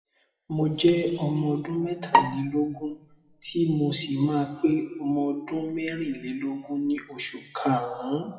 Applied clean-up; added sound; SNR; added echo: classical method WPE with log-MMSE.